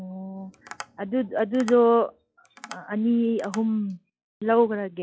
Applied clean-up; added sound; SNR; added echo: classical method log-MMSE.